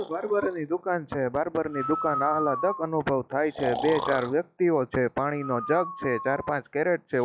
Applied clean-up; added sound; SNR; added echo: classical method log-MMSE.